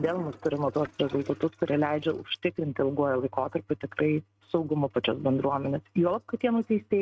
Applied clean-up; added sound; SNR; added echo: neural mask model RNNoise.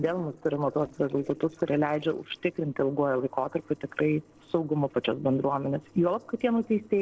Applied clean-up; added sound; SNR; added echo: neural separator model SepFormer DNS4.